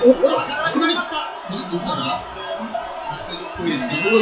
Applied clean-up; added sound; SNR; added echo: classical method WPE with log-MMSE.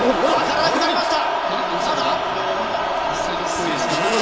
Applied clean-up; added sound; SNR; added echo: none; Zipper (clothing); 7 dB; reverberation time 0.6 s.